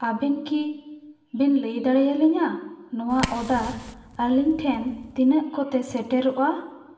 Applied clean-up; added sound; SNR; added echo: none; Fire; 13 dB; reverberation time 1.1 s.